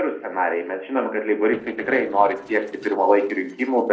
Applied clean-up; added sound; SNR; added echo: neural separator model SepFormer DNS4.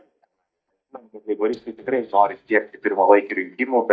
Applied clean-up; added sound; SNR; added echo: neural mask model DeepFilterNet 3.